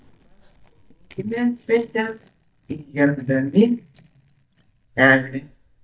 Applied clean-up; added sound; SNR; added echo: neural mask model DeepFilterNet 3.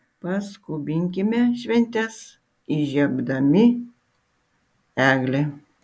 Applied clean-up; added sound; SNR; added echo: none; none; none; none.